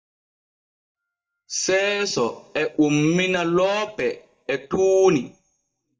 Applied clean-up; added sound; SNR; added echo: neural mask model DeepFilterNet 3.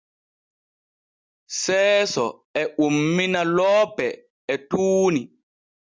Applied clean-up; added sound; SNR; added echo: none; none; none; none.